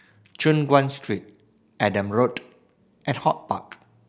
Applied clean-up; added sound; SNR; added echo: none; none; none; none.